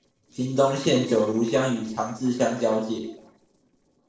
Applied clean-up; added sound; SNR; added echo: neural separator model SepFormer DNS4.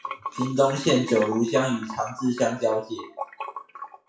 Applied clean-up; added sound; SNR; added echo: classical method WPE with log-MMSE.